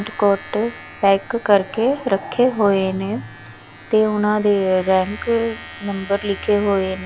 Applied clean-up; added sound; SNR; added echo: none; Domestic sounds, home sounds; 16 dB; none.